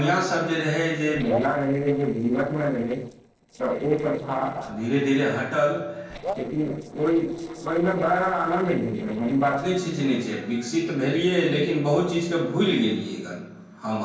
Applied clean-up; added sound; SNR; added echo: neural separator model SepFormer DNS4.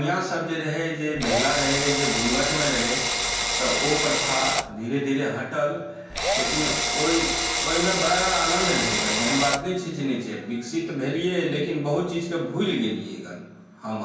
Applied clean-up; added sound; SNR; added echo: none; Drill; -1 dB; reverberation time 0.5 s.